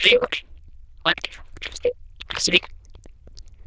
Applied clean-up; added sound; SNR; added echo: neural diffusion model UNIVERSE++.